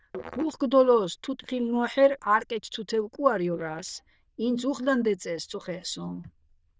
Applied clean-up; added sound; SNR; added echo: neural diffusion model UNIVERSE++.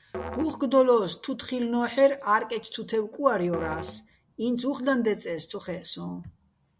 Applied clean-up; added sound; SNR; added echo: none; Musical instrument; 16 dB; none.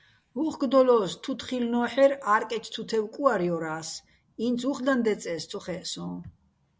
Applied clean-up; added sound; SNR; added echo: none; none; none; none.